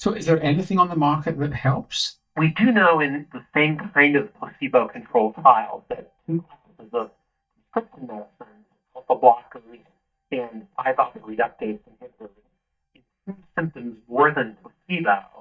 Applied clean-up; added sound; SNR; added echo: neural mask model DeepFilterNet 3.